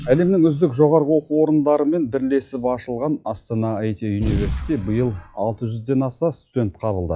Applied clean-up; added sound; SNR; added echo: classical method log-MMSE.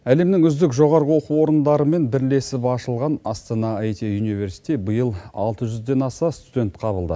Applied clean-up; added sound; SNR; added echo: none; none; none; none.